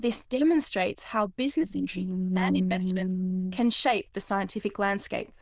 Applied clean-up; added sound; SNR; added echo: neural diffusion model UNIVERSE++.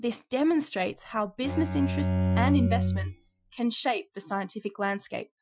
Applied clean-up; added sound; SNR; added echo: classical method Wiener filter.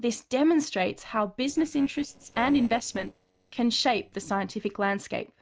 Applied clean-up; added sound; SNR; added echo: neural separator model SepFormer DNS4.